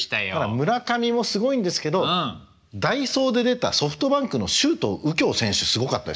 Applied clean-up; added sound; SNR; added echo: none; none; none; none.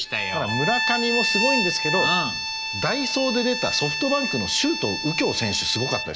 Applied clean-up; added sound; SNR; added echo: none; Bowed string instrument; 1 dB; none.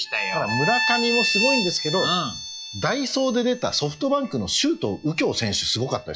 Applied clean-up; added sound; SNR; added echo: classical method log-MMSE.